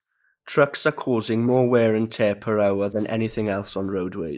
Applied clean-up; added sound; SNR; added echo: neural mask model Resemble Enhance denoiser.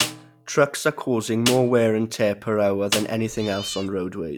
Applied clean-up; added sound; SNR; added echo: none; Cat + Snare drum; 10 dB; none.